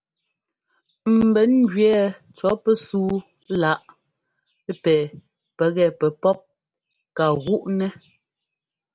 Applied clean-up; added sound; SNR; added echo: none; none; none; none.